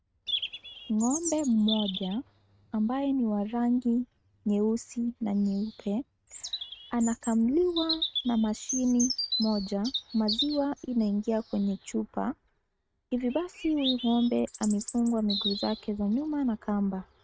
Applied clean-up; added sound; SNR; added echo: neural mask model RNNoise.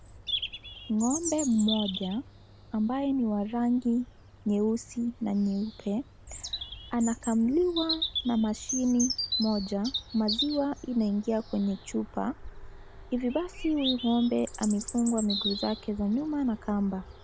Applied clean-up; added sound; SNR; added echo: none; Bird vocalization, bird call, bird song; 9 dB; none.